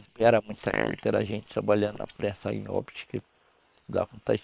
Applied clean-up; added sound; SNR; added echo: neural separator model SepFormer WHAM!.